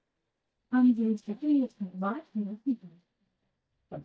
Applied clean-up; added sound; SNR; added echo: neural mask model DeepFilterNet 3.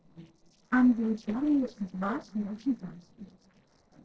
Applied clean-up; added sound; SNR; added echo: neural separator model SepFormer DNS4.